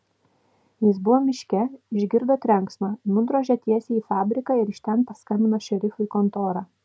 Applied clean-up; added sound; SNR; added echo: none; none; none; none.